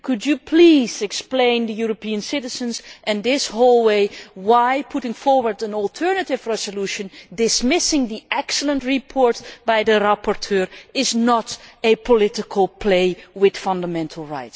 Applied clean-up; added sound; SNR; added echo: none; none; none; none.